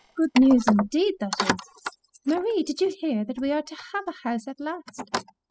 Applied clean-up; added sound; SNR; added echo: classical method spectral subtraction.